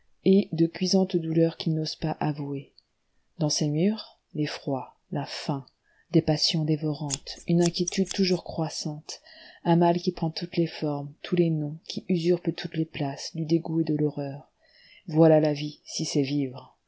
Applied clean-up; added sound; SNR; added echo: none; Scissors; 12 dB; none.